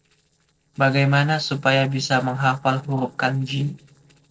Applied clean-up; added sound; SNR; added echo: neural separator model SepFormer DNS4.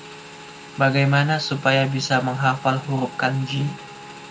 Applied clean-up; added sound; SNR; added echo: none; Motorcycle / Engine; 17 dB; none.